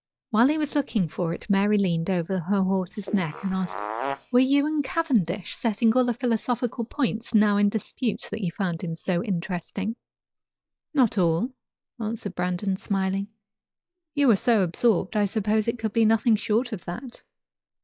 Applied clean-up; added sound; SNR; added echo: classical method log-MMSE.